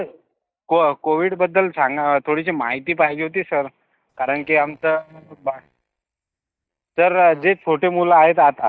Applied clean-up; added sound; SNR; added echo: neural mask model DeepFilterNet 3.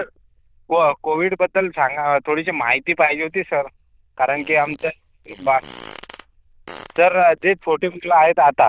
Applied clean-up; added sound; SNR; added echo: neural diffusion model UNIVERSE++.